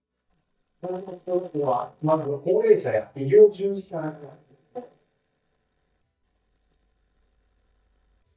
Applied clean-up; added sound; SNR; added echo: neural mask model DeepFilterNet 3.